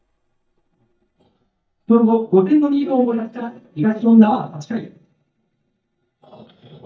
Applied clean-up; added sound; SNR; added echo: neural mask model DeepFilterNet 3.